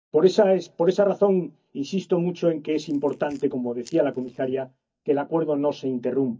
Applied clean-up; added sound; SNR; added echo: neural mask model DeepFilterNet 3.